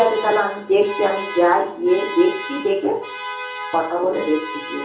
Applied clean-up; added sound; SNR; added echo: none; Alarm; 11 dB; reverberation time 1.2 s.